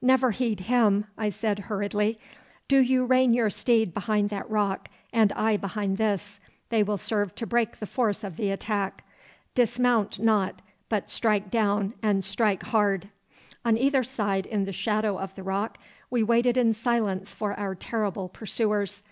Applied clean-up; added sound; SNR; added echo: none; none; none; none.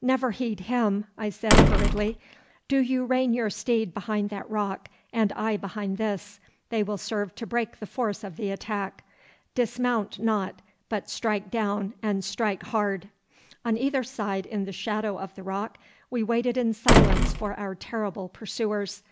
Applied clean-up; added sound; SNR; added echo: none; Slam; -5 dB; none.